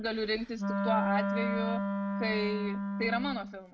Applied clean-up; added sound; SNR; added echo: none; Wind instrument, woodwind instrument; -1 dB; none.